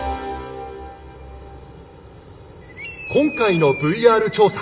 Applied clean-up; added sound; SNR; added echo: none; none; none; reverberation time 1.7 s.